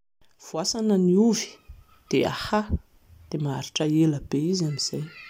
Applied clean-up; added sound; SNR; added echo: none; none; none; none.